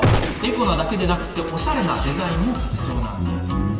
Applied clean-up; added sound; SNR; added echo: none; Gunshot, gunfire; 2 dB; reverberation time 2.3 s.